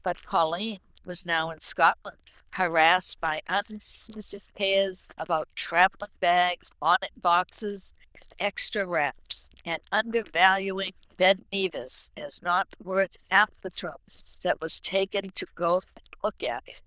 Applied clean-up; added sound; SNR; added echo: neural diffusion model UNIVERSE++.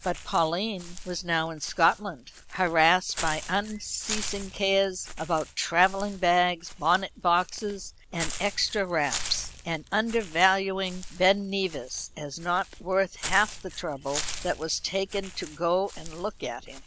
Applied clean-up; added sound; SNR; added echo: none; Walk, footsteps / Bird; 11 dB; none.